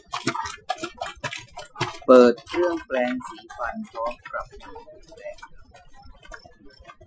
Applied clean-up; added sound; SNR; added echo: classical method Wiener filter.